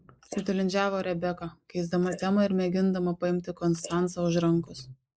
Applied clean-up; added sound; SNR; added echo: neural mask model Resemble Enhance denoiser.